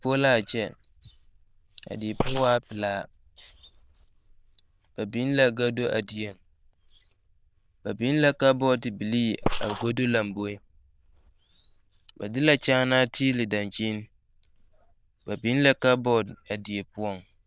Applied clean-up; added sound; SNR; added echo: neural diffusion model UNIVERSE++.